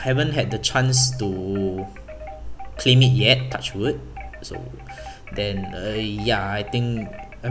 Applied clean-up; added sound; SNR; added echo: none; Wind chime; 18 dB; none.